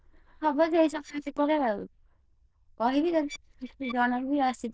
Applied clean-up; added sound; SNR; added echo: neural diffusion model UNIVERSE++.